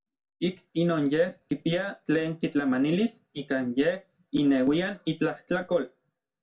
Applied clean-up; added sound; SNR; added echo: none; none; none; reverberation time 0.2 s.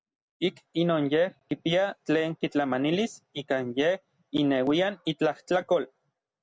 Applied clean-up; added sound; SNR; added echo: none; none; none; none.